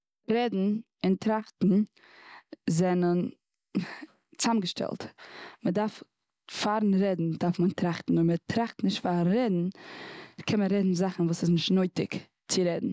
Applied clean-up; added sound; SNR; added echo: none; none; none; none.